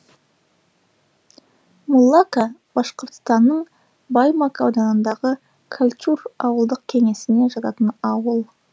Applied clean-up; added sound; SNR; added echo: none; none; none; none.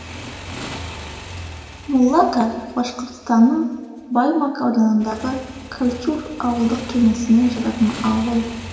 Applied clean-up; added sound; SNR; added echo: none; Motorcycle / Engine; 15 dB; reverberation time 2.0 s.